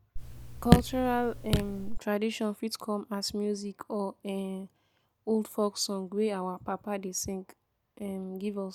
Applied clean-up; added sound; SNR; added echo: none; Raindrop / Drip; -4 dB; none.